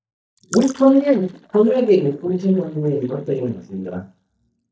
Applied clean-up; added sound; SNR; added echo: neural mask model DeepFilterNet 3.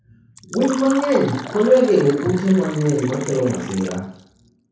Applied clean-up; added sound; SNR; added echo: none; Fill (with liquid); 15 dB; reverberation time 0.6 s.